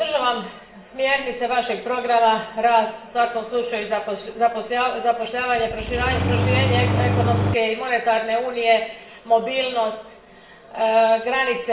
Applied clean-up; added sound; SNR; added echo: none; Engine starting; 0 dB; reverberation time 0.7 s.